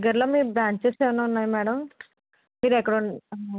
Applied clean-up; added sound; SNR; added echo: none; none; none; none.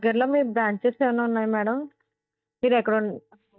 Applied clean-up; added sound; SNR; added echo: neural mask model DeepFilterNet 3.